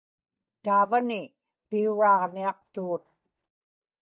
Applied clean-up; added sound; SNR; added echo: neural mask model DeepFilterNet 3.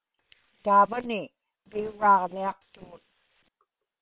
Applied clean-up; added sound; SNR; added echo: neural separator model SepFormer WHAM!.